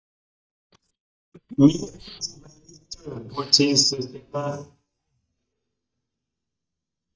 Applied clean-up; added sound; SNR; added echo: neural mask model DeepFilterNet 3.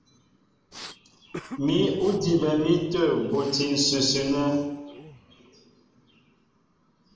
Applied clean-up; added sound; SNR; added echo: none; Respiratory sounds; 20 dB; reverberation time 0.9 s.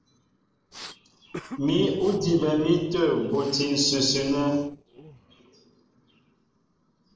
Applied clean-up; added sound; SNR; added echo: neural separator model SepFormer DNS4.